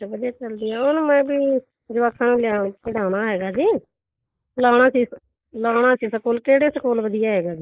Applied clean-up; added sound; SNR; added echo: neural mask model Resemble Enhance denoiser.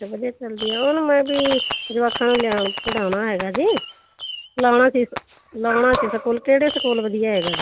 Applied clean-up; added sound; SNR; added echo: none; Fireworks; 10 dB; none.